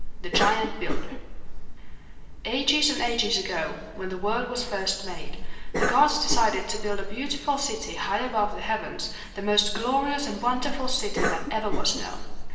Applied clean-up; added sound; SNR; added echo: none; Cough; 1 dB; reverberation time 1.2 s.